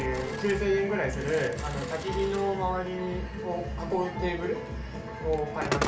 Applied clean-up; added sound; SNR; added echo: none; Telephone; 11 dB; reverberation time 0.3 s.